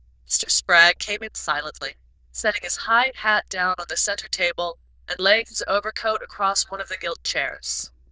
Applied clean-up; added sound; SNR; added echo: neural diffusion model UNIVERSE++.